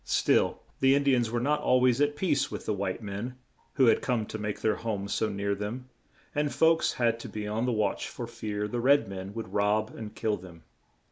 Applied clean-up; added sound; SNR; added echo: none; none; none; none.